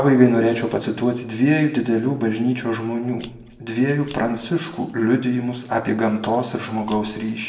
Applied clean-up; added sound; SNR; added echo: none; Scissors; 14 dB; reverberation time 0.8 s.